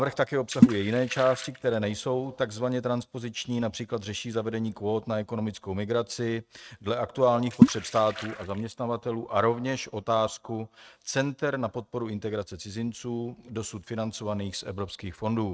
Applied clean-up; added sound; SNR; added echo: neural mask model RNNoise.